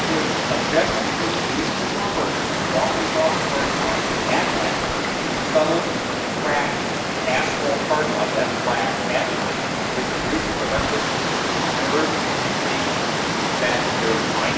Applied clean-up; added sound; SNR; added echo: none; Water; -4 dB; reverberation time 1.3 s.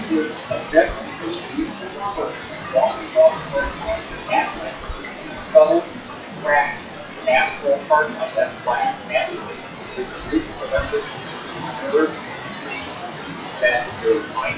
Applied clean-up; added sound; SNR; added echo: classical method WPE with log-MMSE.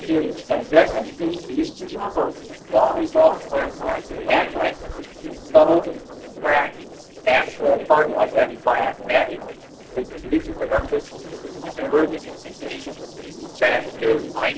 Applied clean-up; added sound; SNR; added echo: neural separator model SepFormer DNS4.